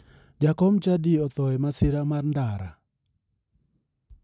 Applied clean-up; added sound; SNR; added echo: none; none; none; none.